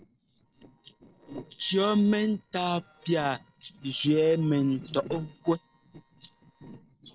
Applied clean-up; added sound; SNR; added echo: neural separator model SepFormer DNS4.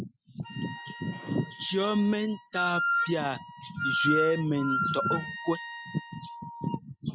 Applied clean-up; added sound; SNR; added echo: classical method spectral subtraction.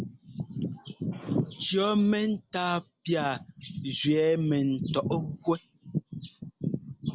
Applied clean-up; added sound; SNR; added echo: none; none; none; none.